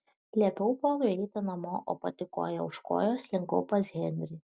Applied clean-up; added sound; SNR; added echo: none; none; none; none.